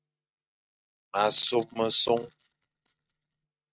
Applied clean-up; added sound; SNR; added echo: neural mask model RNNoise.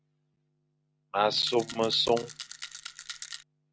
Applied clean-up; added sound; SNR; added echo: none; Rattle; 12 dB; none.